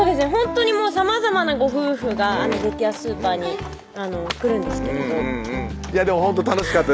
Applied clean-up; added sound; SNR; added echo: none; Livestock, farm animals, working animals; 19 dB; none.